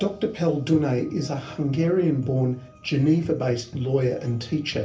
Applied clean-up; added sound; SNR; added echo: none; none; none; reverberation time 0.3 s.